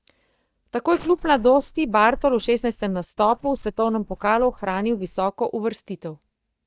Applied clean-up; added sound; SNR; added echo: neural mask model DeepFilterNet 3.